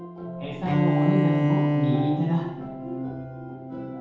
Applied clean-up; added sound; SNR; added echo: none; Bowed string instrument; -3 dB; reverberation time 0.8 s.